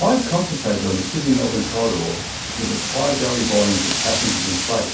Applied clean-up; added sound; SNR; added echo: none; Wind; 4 dB; reverberation time 0.6 s.